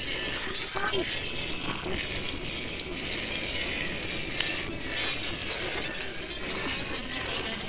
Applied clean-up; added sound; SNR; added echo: neural separator model SepFormer WHAMR!.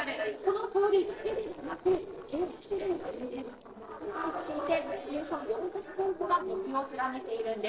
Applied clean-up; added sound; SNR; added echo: neural separator model SepFormer DNS4.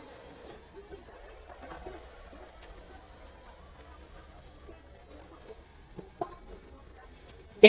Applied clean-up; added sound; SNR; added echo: neural mask model DeepFilterNet 3.